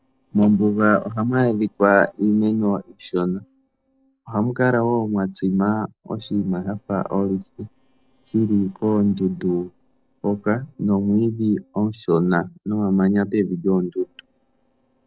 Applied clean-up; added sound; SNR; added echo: neural separator model SepFormer DNS4.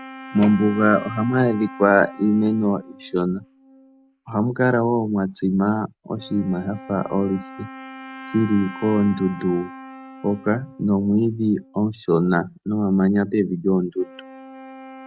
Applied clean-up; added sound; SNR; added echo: none; Wind instrument, woodwind instrument; 18 dB; none.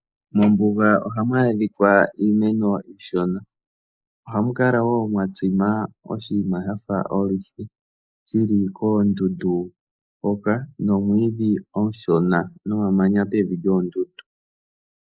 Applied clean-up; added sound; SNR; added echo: neural mask model Resemble Enhance denoiser.